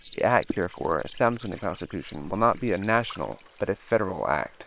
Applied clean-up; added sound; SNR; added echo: neural separator model SepFormer WHAM!.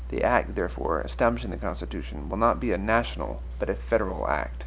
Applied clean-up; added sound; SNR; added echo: none; none; none; none.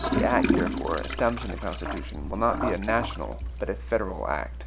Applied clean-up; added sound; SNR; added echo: none; Toilet flush / Gurgling; 3 dB; none.